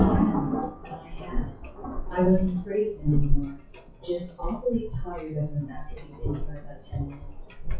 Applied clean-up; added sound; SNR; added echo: classical method WPE with log-MMSE.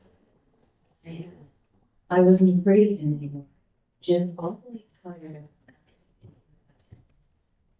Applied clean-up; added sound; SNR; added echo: neural mask model DeepFilterNet 3.